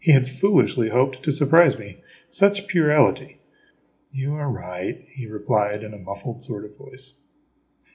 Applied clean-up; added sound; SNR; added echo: none; none; none; reverberation time 0.4 s.